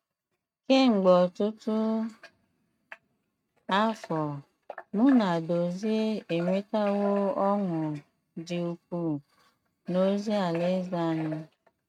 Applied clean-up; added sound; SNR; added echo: neural mask model RNNoise.